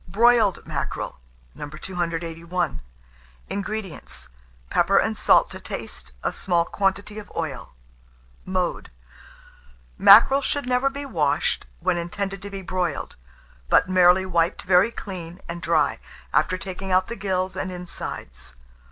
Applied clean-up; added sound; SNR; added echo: none; none; none; none.